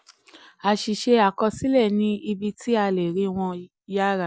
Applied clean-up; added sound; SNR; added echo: none; none; none; none.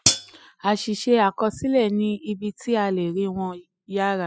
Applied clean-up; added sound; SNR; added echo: classical method spectral subtraction.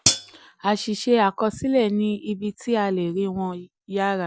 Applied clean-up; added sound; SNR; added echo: none; Hi-hat; -1 dB; none.